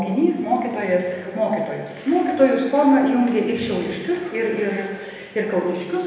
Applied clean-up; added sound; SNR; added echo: none; none; none; reverberation time 0.8 s.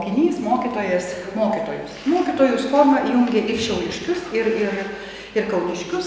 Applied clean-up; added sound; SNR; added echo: none; none; none; none.